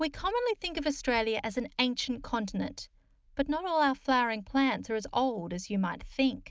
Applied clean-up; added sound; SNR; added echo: none; none; none; none.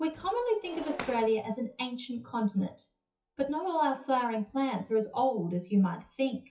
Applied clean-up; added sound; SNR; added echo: classical method WPE with log-MMSE.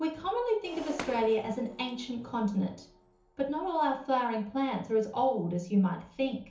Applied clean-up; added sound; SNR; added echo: none; Shatter; 17 dB; reverberation time 0.6 s.